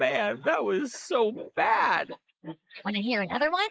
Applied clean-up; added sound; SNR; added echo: neural mask model Resemble Enhance denoiser.